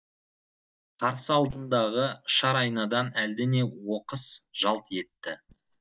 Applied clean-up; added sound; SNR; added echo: neural mask model DeepFilterNet 3.